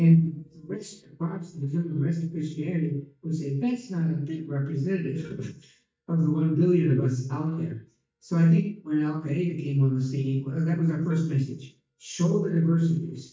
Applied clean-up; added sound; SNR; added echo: neural mask model DeepFilterNet 3.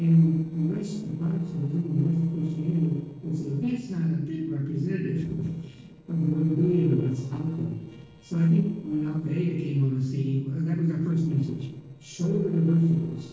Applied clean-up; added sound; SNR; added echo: neural separator model SepFormer DNS4.